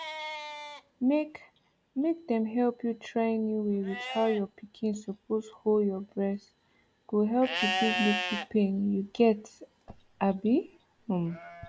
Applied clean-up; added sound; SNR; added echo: none; Livestock, farm animals, working animals; 10 dB; none.